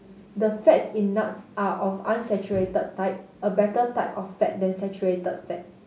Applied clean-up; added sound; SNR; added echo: none; none; none; none.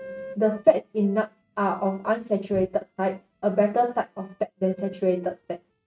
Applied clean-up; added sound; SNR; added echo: neural mask model RNNoise.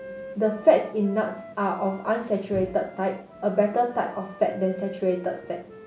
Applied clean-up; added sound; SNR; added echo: none; Wind instrument, woodwind instrument; 18 dB; none.